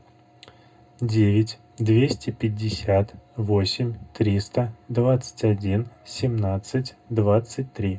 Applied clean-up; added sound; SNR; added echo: none; none; none; reverberation time 0.2 s.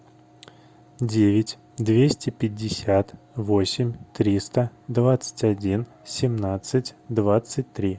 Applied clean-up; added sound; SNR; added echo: none; none; none; none.